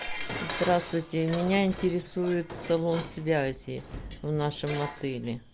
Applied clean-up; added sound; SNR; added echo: none; Dishes, pots, and pans; 11 dB; none.